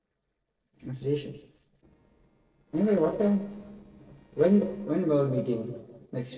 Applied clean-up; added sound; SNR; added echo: neural separator model SepFormer DNS4.